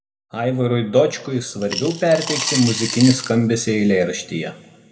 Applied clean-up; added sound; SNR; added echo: none; Coin (dropping) / Glass; 7 dB; reverberation time 1.2 s.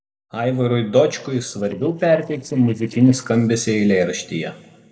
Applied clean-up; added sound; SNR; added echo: neural separator model SepFormer DNS4.